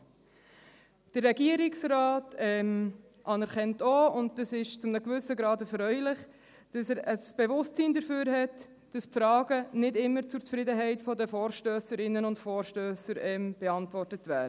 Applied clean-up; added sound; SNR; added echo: none; none; none; none.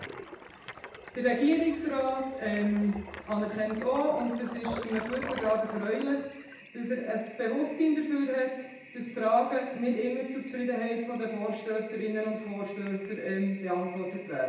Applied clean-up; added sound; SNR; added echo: none; Toilet flush; 15 dB; reverberation time 0.8 s.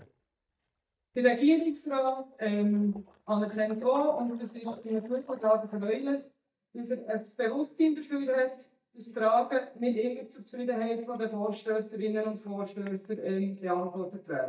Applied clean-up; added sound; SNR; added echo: neural mask model DeepFilterNet 3.